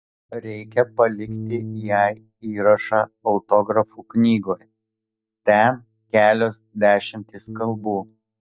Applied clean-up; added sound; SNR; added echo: neural mask model DeepFilterNet 3.